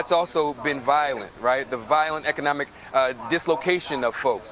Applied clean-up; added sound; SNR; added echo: none; Livestock, farm animals, working animals; 17 dB; none.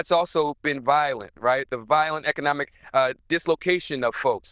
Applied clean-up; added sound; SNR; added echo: neural diffusion model UNIVERSE++.